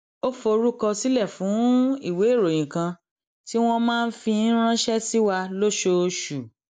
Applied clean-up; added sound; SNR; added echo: none; none; none; none.